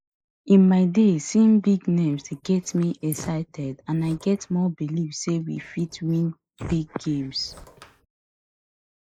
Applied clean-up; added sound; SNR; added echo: neural mask model Resemble Enhance denoiser.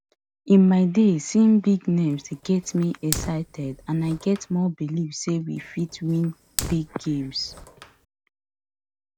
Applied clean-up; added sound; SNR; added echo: none; Fire; 13 dB; none.